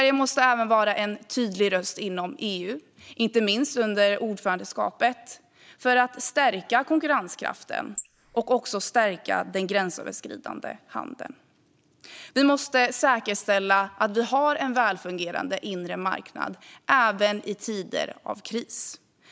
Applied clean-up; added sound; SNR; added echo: neural mask model Resemble Enhance denoiser.